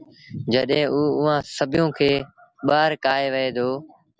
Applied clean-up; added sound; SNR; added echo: none; none; none; none.